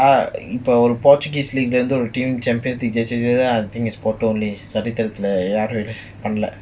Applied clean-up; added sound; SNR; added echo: none; none; none; none.